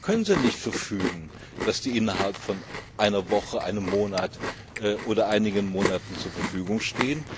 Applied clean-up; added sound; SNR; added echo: none; Chewing, mastication; 7 dB; none.